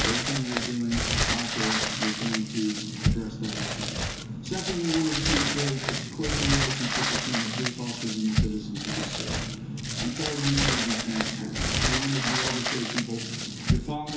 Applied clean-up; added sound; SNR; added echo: none; Crumpling, crinkling; -1 dB; reverberation time 0.7 s.